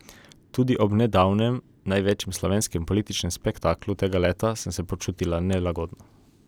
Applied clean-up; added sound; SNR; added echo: none; none; none; none.